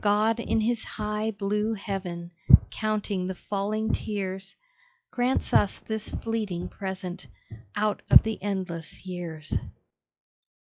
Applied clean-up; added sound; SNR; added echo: classical method log-MMSE.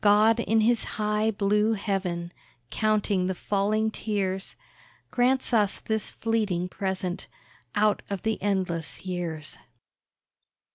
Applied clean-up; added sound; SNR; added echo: none; none; none; none.